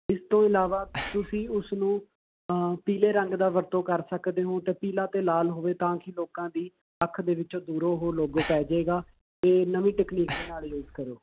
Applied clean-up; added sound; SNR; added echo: none; Breathing; 12 dB; none.